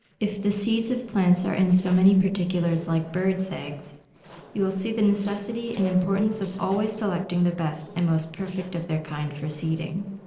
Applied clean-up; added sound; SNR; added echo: neural separator model SepFormer DNS4.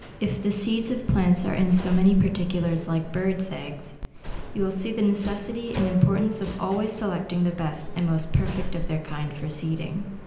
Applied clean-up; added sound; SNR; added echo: none; Subway, metro, underground; 9 dB; reverberation time 0.8 s.